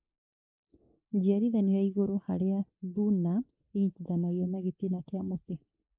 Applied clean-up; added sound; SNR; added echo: neural mask model Resemble Enhance denoiser.